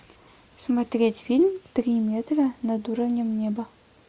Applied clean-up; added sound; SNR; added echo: none; none; none; none.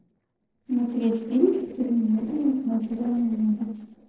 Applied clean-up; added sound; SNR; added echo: neural separator model SepFormer DNS4.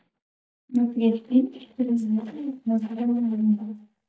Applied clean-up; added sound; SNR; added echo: neural mask model DeepFilterNet 3.